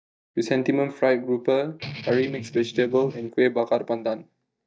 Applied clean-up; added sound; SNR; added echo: neural mask model DeepFilterNet 3.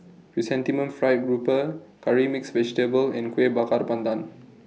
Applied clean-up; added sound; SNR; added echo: none; none; none; none.